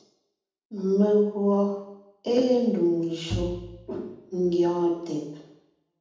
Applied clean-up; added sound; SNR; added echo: none; Bowed string instrument; 10 dB; reverberation time 0.8 s.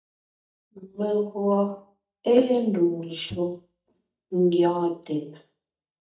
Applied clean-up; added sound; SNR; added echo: neural mask model DeepFilterNet 3.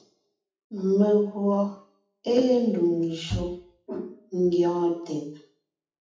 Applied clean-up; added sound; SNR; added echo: classical method WPE with log-MMSE.